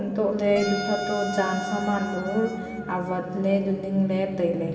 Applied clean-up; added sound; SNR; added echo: none; Wind instrument, woodwind instrument; 9 dB; reverberation time 2.5 s.